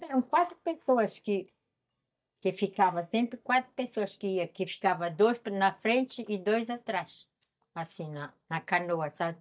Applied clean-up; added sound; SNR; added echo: neural mask model DeepFilterNet 3.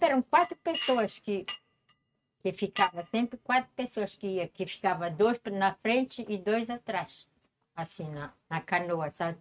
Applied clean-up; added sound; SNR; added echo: neural mask model RNNoise.